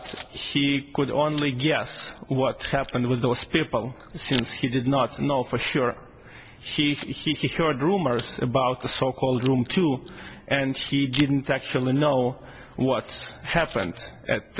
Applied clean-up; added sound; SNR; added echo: none; Chewing, mastication; 16 dB; none.